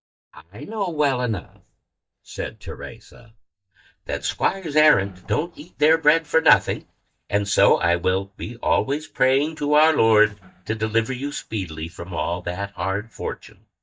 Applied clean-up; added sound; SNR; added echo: neural mask model DeepFilterNet 3.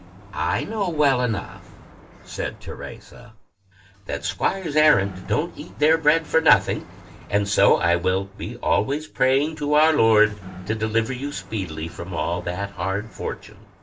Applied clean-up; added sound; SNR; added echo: none; Sliding door; 19 dB; reverberation time 0.2 s.